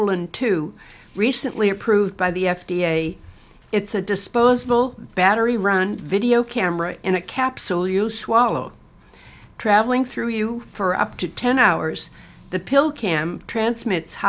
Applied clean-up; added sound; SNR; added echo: none; none; none; none.